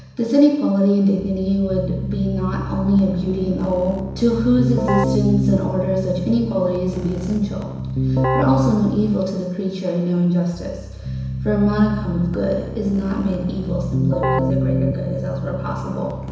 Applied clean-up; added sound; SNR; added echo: none; Keyboard (musical); 4 dB; reverberation time 1.0 s.